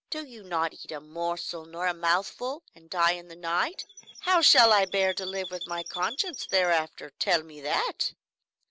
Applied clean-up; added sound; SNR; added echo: none; Chirp, tweet; 13 dB; none.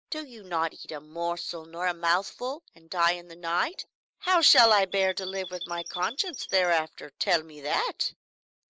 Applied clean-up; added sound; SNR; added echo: neural mask model Resemble Enhance denoiser.